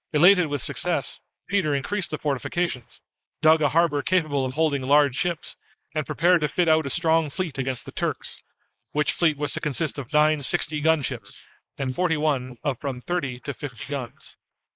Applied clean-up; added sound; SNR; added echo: neural mask model Resemble Enhance denoiser.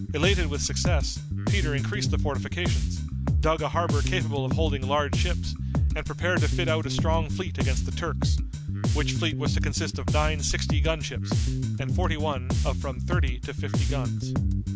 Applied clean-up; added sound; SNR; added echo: none; Bass guitar; -5 dB; none.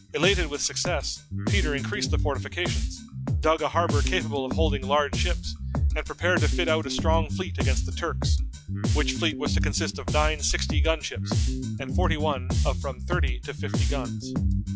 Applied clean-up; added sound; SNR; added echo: classical method log-MMSE.